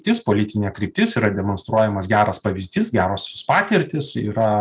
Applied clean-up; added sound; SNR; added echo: none; none; none; none.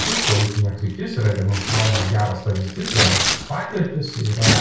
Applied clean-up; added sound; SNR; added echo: none; Tearing; 3 dB; reverberation time 0.6 s.